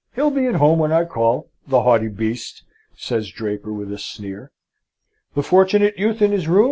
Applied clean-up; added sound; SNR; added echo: none; none; none; none.